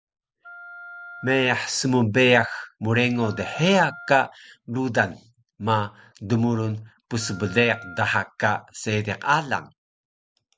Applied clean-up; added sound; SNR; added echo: none; Wind instrument, woodwind instrument; 19 dB; none.